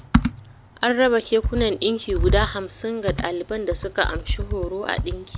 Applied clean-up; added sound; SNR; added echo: none; Computer keyboard; 3 dB; none.